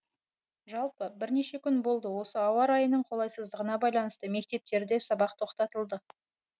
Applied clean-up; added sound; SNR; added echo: none; none; none; none.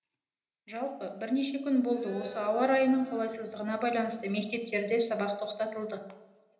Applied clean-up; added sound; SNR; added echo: none; Crowd; 17 dB; reverberation time 1.0 s.